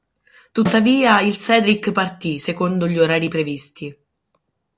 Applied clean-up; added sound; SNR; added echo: none; Snare drum; 13 dB; none.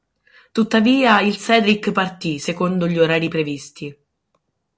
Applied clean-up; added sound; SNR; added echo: none; none; none; none.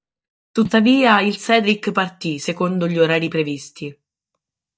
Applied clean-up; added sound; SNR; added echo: neural mask model DeepFilterNet 3.